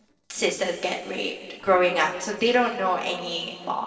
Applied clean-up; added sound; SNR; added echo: neural separator model SepFormer DNS4.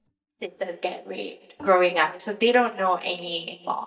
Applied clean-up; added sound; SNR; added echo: neural mask model DeepFilterNet 3.